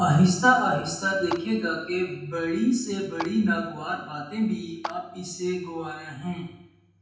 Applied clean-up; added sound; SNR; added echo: none; Clapping; 17 dB; reverberation time 0.8 s.